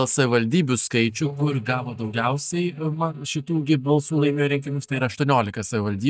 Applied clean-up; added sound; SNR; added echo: neural mask model DeepFilterNet 3.